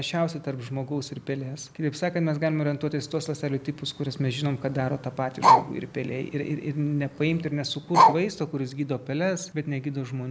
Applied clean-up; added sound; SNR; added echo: none; Bark; -3 dB; none.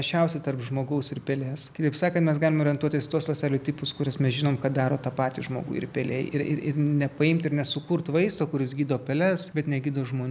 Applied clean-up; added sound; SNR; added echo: none; none; none; none.